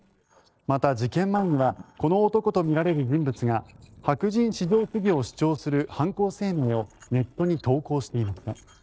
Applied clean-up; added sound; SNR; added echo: neural separator model SepFormer DNS4.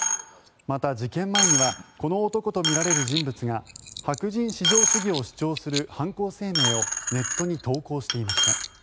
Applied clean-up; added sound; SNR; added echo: none; Coin (dropping); 0 dB; none.